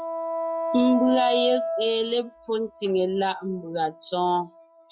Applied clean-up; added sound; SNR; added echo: classical method log-MMSE.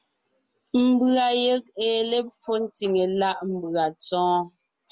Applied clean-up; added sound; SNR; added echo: none; none; none; none.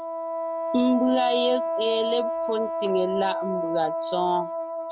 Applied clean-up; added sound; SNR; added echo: none; Wind instrument, woodwind instrument; 2 dB; none.